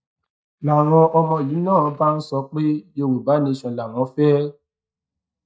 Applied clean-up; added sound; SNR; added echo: neural mask model DeepFilterNet 3.